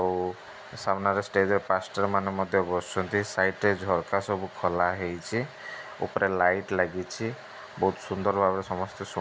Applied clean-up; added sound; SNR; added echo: none; none; none; none.